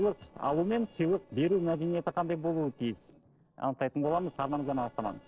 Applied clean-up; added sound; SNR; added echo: neural separator model SepFormer DNS4.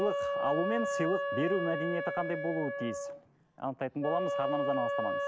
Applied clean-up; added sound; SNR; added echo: none; Wind instrument, woodwind instrument; 0 dB; none.